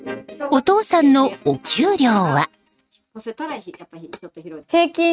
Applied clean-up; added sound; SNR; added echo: neural mask model RNNoise.